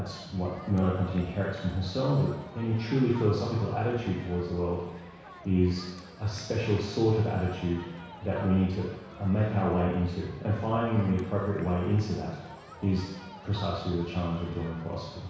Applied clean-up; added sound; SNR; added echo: none; Crowd; 18 dB; reverberation time 1.1 s.